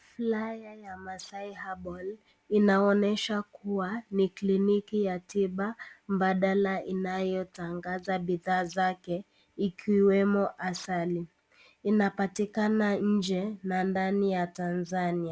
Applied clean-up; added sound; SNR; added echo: none; none; none; none.